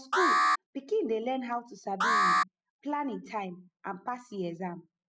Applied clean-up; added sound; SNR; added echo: none; Alarm; -5 dB; none.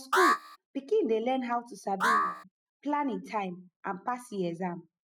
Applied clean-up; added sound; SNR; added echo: neural mask model RNNoise.